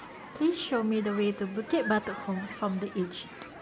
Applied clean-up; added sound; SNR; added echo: none; Human group actions; 13 dB; none.